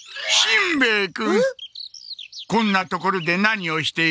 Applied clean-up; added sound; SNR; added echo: none; none; none; none.